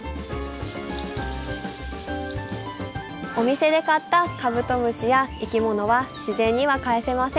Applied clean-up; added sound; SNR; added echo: none; none; none; none.